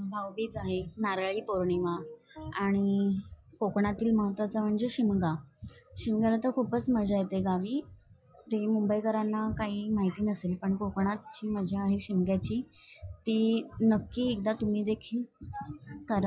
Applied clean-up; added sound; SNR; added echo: classical method log-MMSE.